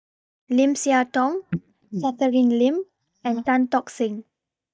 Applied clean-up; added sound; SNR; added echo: neural mask model DeepFilterNet 3.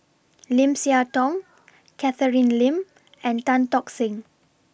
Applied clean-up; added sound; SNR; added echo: none; none; none; none.